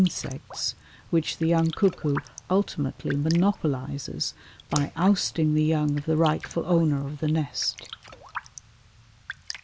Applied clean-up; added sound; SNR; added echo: neural mask model Resemble Enhance denoiser.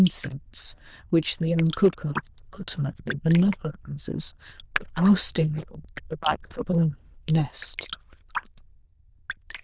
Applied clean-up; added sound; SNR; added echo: neural diffusion model UNIVERSE++.